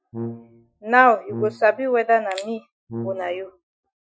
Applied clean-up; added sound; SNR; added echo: classical method Wiener filter.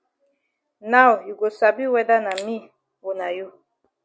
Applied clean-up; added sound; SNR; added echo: none; none; none; none.